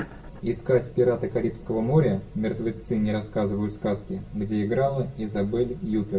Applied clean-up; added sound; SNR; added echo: none; none; none; reverberation time 0.4 s.